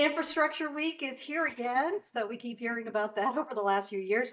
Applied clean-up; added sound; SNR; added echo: neural mask model DeepFilterNet 3.